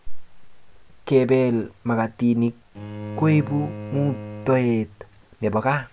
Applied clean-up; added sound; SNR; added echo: none; Bowed string instrument; 13 dB; none.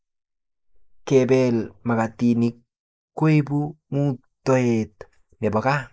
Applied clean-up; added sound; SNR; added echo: neural mask model Resemble Enhance denoiser.